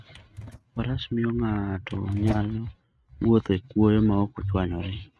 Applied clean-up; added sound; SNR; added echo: neural mask model RNNoise.